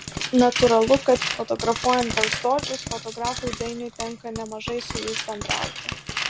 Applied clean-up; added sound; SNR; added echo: none; Tools + Frying (food); 6 dB; none.